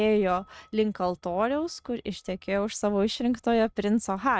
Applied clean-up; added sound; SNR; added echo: neural mask model RNNoise.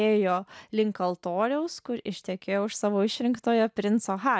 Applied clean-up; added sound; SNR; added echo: none; none; none; none.